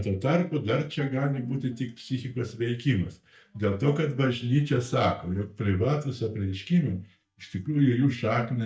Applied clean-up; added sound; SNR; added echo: neural mask model DeepFilterNet 3.